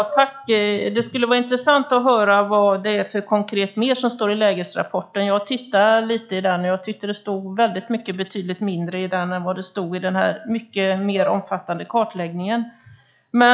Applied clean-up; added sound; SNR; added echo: classical method log-MMSE.